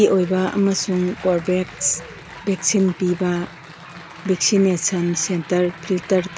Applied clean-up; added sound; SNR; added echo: none; Applause; 20 dB; none.